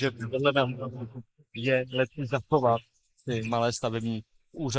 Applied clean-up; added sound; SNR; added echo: neural mask model Resemble Enhance denoiser.